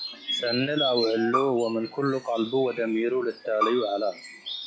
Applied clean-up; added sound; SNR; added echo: classical method log-MMSE.